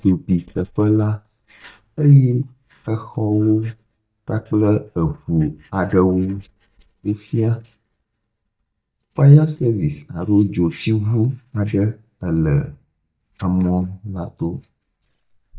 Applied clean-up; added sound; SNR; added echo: neural mask model DeepFilterNet 3.